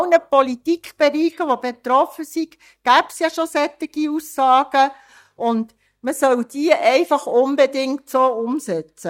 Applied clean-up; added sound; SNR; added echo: neural mask model DeepFilterNet 3.